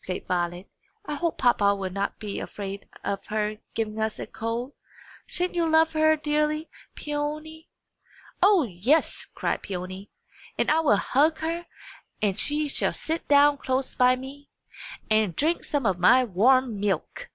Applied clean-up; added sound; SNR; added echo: none; none; none; none.